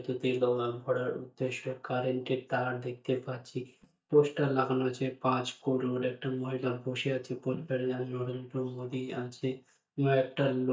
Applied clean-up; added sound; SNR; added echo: neural mask model DeepFilterNet 3.